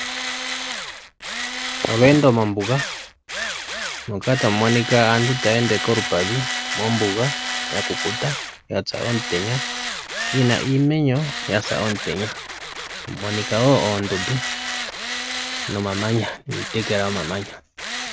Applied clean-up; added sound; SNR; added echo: none; Tools; 5 dB; none.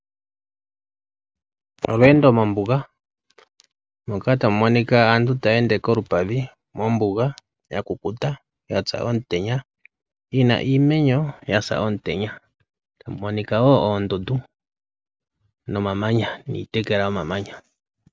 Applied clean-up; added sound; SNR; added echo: none; none; none; none.